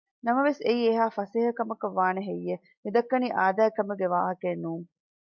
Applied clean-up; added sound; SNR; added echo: none; none; none; none.